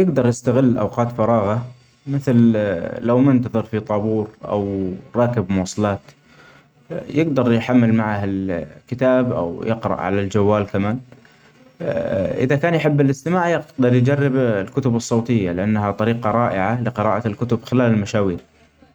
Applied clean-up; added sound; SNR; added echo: none; none; none; none.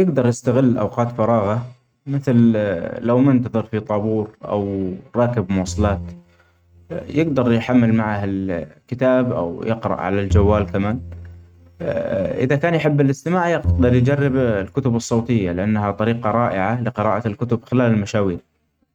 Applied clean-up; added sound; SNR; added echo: neural mask model RNNoise.